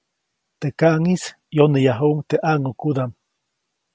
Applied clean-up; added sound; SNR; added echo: none; none; none; none.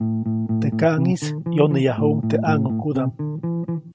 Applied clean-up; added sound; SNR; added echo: none; Bass guitar; 1 dB; none.